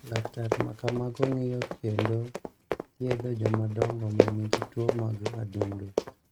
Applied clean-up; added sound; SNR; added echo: neural mask model RNNoise.